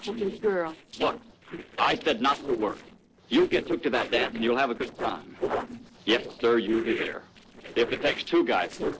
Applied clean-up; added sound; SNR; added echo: neural separator model SepFormer DNS4.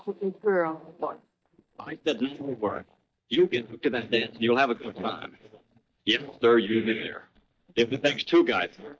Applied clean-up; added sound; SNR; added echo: neural mask model DeepFilterNet 3.